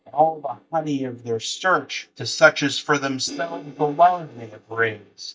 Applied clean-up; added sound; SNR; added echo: neural mask model DeepFilterNet 3.